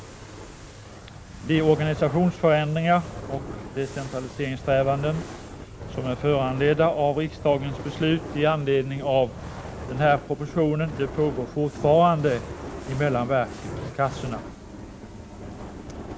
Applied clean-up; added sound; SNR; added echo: none; Fire; 12 dB; none.